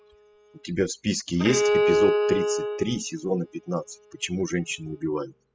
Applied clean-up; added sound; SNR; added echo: classical method spectral subtraction.